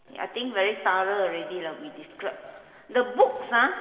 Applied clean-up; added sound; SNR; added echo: none; none; none; reverberation time 2.3 s.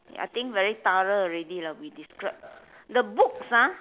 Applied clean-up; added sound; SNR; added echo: none; none; none; none.